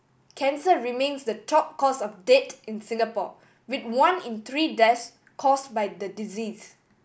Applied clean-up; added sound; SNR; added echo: none; none; none; none.